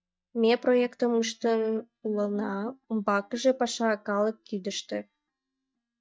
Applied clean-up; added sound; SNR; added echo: neural mask model DeepFilterNet 3.